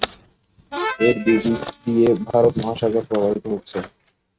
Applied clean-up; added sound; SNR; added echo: neural mask model RNNoise.